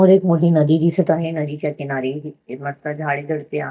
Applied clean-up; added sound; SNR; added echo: neural mask model DeepFilterNet 3.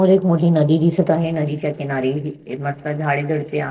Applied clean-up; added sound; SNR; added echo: neural separator model SepFormer DNS4.